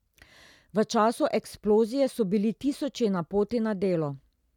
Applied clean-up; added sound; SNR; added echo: none; none; none; none.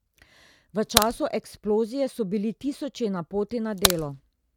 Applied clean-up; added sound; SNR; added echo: none; Crack; -3 dB; none.